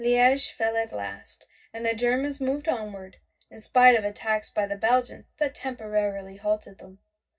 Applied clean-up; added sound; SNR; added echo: none; none; none; reverberation time 0.4 s.